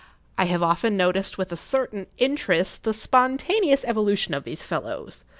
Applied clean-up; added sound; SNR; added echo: none; none; none; none.